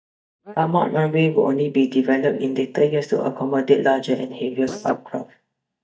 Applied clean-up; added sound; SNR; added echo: neural mask model DeepFilterNet 3.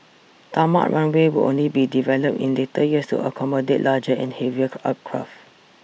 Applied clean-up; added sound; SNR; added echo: none; none; none; none.